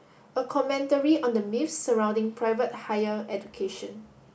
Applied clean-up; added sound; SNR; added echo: none; none; none; none.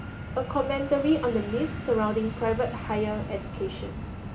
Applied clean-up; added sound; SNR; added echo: none; Fixed-wing aircraft, airplane; 8 dB; none.